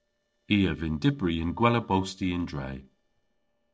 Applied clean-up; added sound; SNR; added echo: neural separator model SepFormer DNS4.